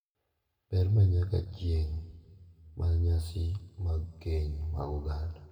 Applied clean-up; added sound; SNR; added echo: none; none; none; reverberation time 1.4 s.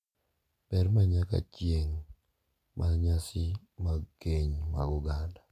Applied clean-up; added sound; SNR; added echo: none; none; none; none.